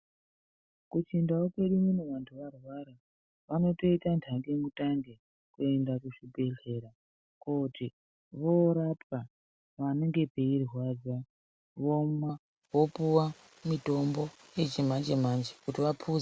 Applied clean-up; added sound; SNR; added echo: none; none; none; none.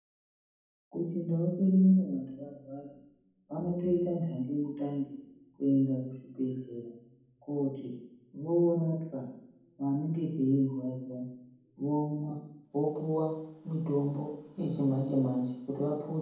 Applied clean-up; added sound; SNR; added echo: none; none; none; reverberation time 1.2 s.